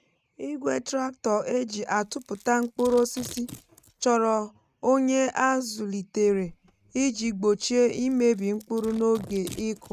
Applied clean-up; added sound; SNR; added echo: neural mask model RNNoise.